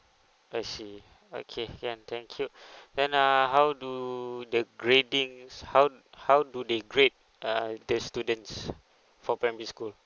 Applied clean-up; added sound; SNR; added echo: none; none; none; none.